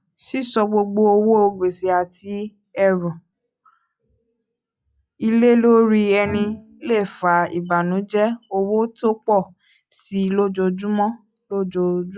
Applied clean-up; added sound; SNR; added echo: classical method log-MMSE.